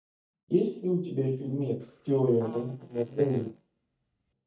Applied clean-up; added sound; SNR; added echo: neural mask model DeepFilterNet 3.